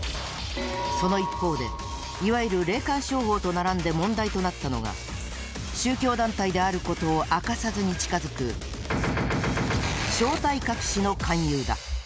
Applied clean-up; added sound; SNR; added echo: none; none; none; none.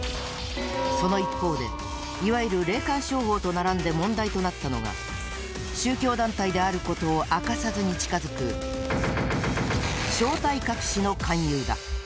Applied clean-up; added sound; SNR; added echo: none; Bowed string instrument; 11 dB; none.